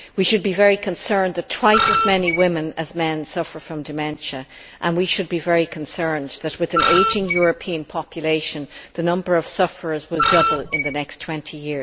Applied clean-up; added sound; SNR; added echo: none; Screech; 0 dB; none.